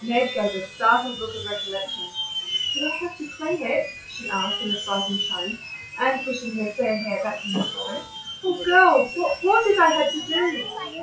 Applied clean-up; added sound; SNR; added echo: classical method WPE with log-MMSE.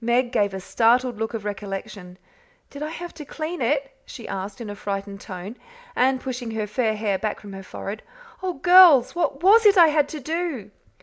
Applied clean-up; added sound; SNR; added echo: none; none; none; none.